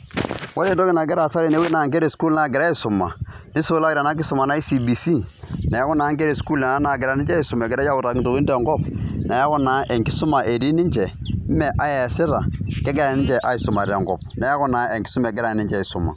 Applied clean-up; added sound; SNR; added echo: none; none; none; none.